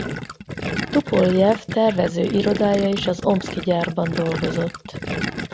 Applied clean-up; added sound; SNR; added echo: none; Gurgling; 7 dB; none.